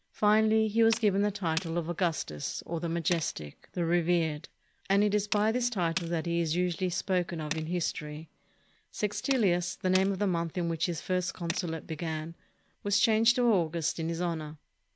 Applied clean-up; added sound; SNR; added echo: none; Tools; 15 dB; none.